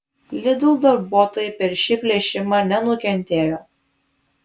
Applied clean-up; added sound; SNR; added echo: none; none; none; none.